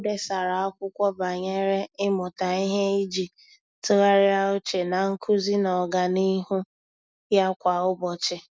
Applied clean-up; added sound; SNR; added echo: none; none; none; none.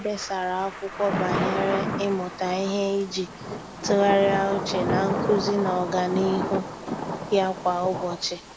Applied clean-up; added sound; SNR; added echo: none; Thunder / Rain; 4 dB; none.